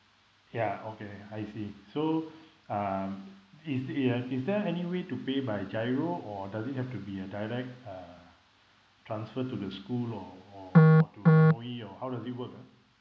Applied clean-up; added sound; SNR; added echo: none; none; none; none.